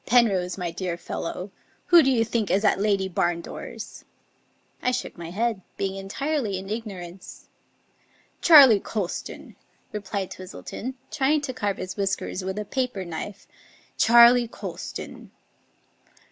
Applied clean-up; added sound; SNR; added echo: none; none; none; none.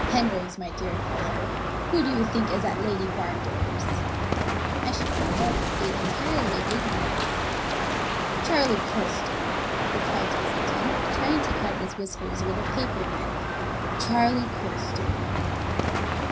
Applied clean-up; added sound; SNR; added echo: none; Crow; -4 dB; reverberation time 0.4 s.